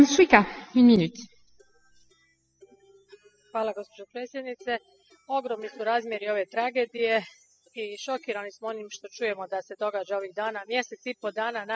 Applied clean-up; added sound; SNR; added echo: classical method spectral subtraction.